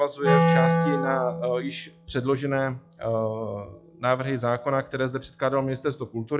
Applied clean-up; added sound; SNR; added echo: classical method log-MMSE.